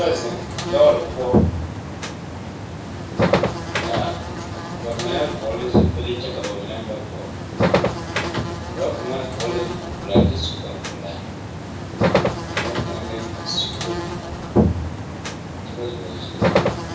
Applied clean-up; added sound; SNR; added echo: none; Buzz; -5 dB; reverberation time 0.6 s.